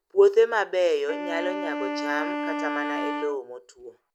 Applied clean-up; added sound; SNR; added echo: none; Wind instrument, woodwind instrument; 6 dB; none.